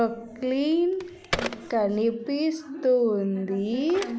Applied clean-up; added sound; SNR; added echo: none; Telephone; 13 dB; none.